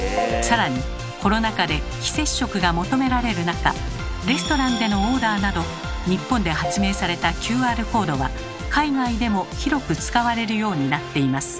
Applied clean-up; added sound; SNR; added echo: none; none; none; none.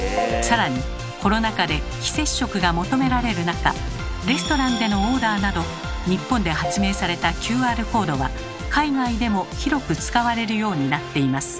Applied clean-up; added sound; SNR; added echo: none; Snare drum; 18 dB; none.